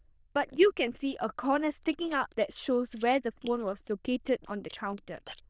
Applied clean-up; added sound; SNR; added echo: neural diffusion model UNIVERSE++.